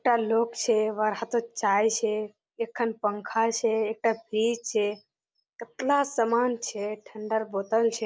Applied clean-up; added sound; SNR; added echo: none; none; none; none.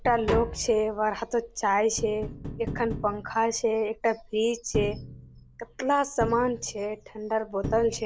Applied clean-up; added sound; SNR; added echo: none; Tap; 10 dB; none.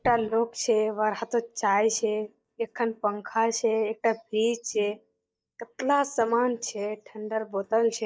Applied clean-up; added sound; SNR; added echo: neural mask model DeepFilterNet 3.